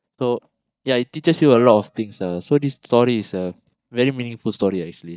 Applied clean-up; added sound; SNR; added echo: neural mask model DeepFilterNet 3.